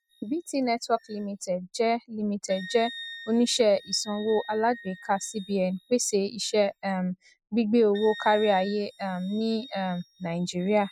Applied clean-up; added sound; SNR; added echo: classical method Wiener filter.